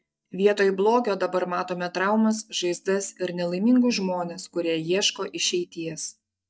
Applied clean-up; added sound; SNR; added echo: neural mask model DeepFilterNet 3.